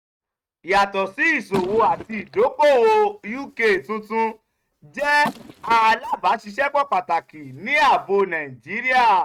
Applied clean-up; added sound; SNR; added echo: neural mask model RNNoise.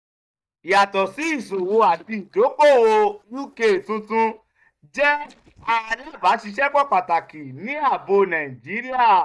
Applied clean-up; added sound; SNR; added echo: neural mask model DeepFilterNet 3.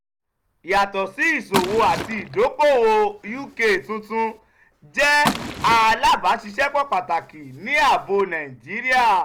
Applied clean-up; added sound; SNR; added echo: none; Liquid; 11 dB; none.